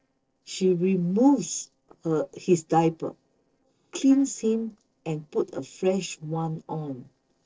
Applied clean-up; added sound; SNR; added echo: neural separator model SepFormer DNS4.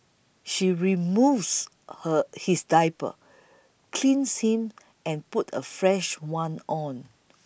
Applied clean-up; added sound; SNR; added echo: none; none; none; none.